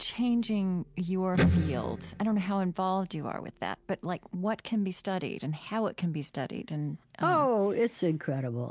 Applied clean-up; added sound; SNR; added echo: none; Electric guitar; -1 dB; none.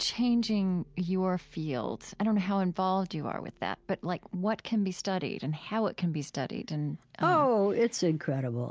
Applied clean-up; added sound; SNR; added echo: none; none; none; none.